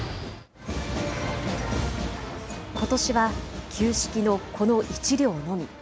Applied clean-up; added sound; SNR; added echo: none; none; none; none.